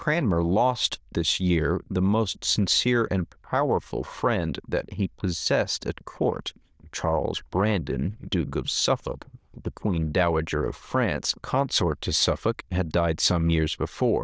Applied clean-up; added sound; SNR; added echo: neural diffusion model UNIVERSE++.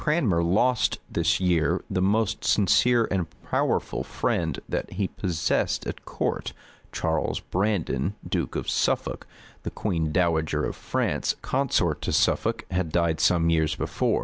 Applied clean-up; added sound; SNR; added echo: none; none; none; none.